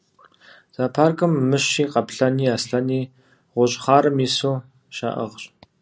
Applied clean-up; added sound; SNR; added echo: none; none; none; none.